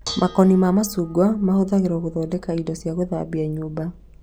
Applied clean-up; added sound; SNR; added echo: none; Dishes, pots, and pans / Bell; 19 dB; none.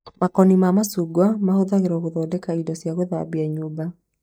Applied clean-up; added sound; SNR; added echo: neural mask model DeepFilterNet 3.